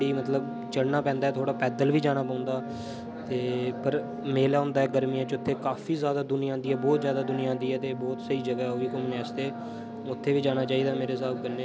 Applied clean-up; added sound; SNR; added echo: none; Wind instrument, woodwind instrument; 10 dB; none.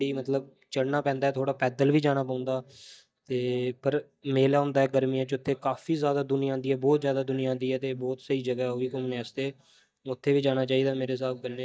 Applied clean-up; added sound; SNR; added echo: neural mask model DeepFilterNet 3.